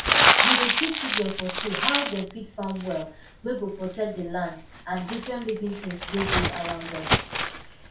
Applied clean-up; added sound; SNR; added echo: none; Crumpling, crinkling; -4 dB; reverberation time 0.3 s.